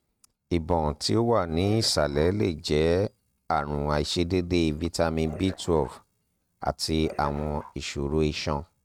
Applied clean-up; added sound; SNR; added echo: neural mask model RNNoise.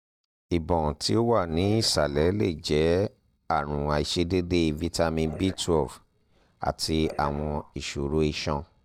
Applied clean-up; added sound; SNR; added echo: neural mask model DeepFilterNet 3.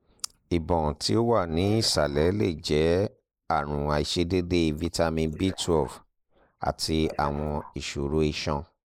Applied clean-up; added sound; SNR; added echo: neural mask model Resemble Enhance denoiser.